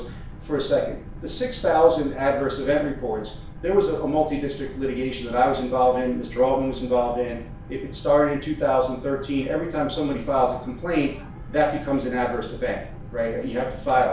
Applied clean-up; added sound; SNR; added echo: none; Boat, Water vehicle; 13 dB; reverberation time 0.5 s.